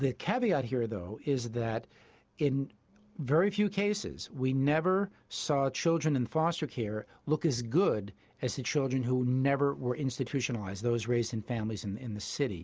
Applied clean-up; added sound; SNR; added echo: none; none; none; none.